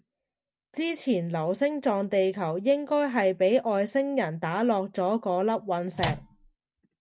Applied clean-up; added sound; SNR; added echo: none; Microwave oven; 7 dB; none.